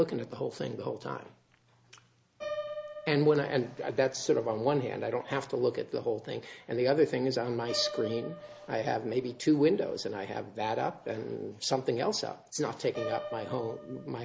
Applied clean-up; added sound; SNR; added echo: none; Piano; 14 dB; none.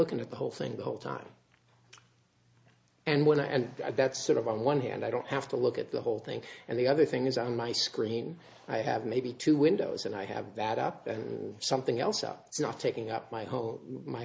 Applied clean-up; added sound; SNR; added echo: none; none; none; none.